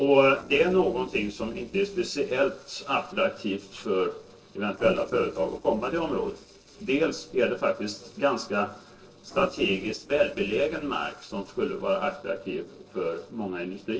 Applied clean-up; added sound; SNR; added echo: neural separator model SepFormer DNS4.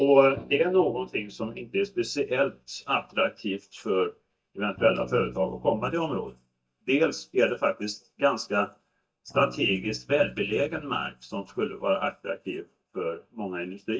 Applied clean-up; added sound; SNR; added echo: neural mask model DeepFilterNet 3.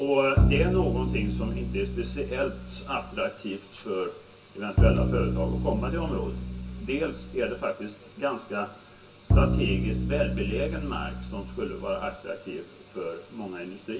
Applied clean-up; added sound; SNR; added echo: none; Bowed string instrument; -4 dB; reverberation time 0.2 s.